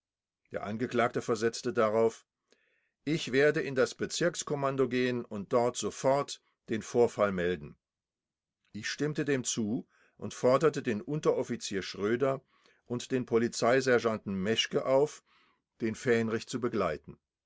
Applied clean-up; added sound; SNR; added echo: none; none; none; none.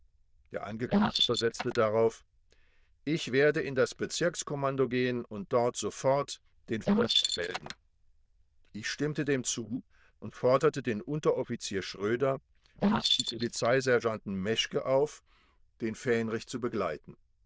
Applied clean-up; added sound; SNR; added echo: neural diffusion model UNIVERSE++.